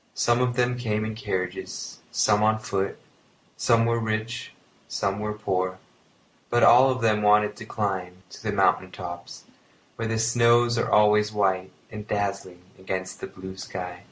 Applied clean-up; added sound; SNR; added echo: none; none; none; none.